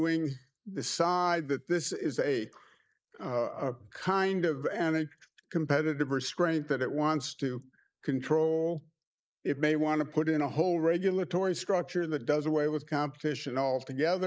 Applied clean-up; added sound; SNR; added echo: neural mask model Resemble Enhance denoiser.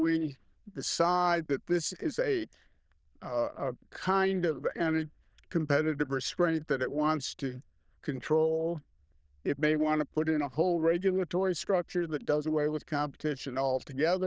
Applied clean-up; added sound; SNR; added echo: neural diffusion model UNIVERSE++.